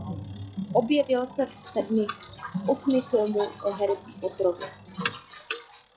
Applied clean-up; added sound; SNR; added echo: classical method log-MMSE.